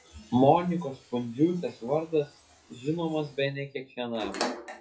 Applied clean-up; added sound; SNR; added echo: classical method WPE with log-MMSE.